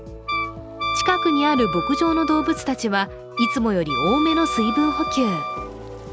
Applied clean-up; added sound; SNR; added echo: none; Wind instrument, woodwind instrument; 4 dB; none.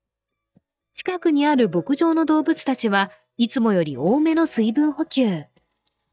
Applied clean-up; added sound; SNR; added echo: neural mask model DeepFilterNet 3.